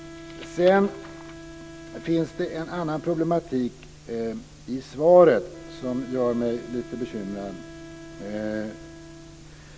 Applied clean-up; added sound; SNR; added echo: none; Wind instrument, woodwind instrument; 18 dB; none.